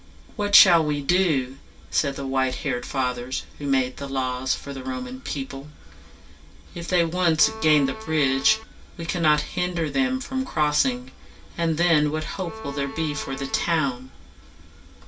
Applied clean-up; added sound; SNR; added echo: none; Bowed string instrument; 12 dB; reverberation time 0.2 s.